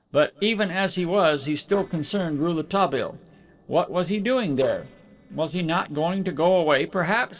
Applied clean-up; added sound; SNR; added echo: neural separator model SepFormer DNS4.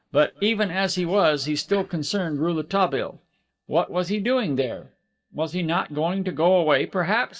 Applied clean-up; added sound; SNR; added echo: neural mask model DeepFilterNet 3.